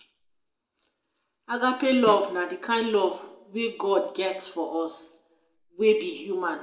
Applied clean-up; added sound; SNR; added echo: neural separator model SepFormer DNS4.